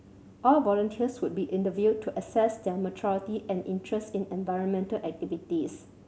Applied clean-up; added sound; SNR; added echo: none; none; none; none.